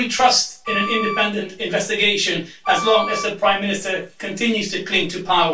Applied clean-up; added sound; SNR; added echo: none; Wind instrument, woodwind instrument; 8 dB; reverberation time 0.2 s.